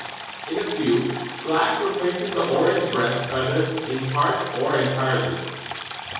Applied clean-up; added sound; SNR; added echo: none; Stream; 10 dB; reverberation time 1.3 s.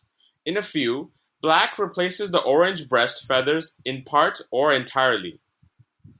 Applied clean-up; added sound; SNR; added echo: none; none; none; none.